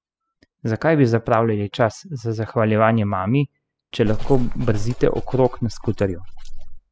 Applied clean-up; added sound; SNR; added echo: classical method spectral subtraction.